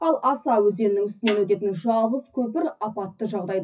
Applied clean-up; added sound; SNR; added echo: classical method WPE with log-MMSE.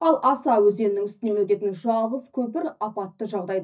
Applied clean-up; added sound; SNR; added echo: neural mask model DeepFilterNet 3.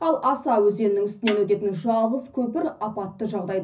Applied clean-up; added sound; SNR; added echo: none; Snare drum; 12 dB; reverberation time 0.4 s.